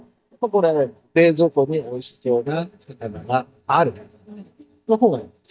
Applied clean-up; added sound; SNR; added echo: neural mask model DeepFilterNet 3.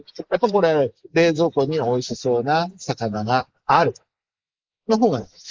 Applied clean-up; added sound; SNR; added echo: neural mask model Resemble Enhance denoiser.